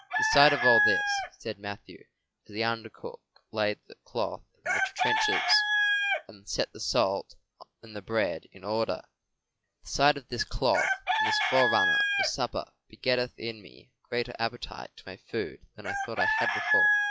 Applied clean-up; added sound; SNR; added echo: classical method log-MMSE.